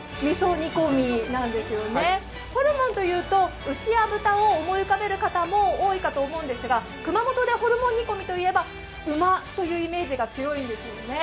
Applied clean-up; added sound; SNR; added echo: none; none; none; none.